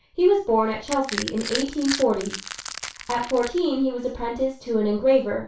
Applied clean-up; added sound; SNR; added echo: none; Crushing; 10 dB; reverberation time 0.2 s.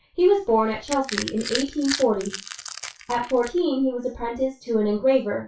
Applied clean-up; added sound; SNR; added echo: classical method WPE with log-MMSE.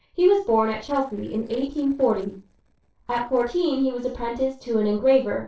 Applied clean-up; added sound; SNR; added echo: neural separator model SepFormer DNS4.